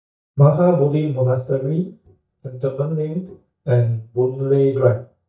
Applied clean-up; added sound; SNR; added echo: neural mask model DeepFilterNet 3.